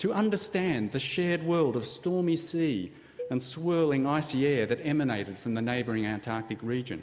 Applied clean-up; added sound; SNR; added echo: none; Cowbell; 18 dB; none.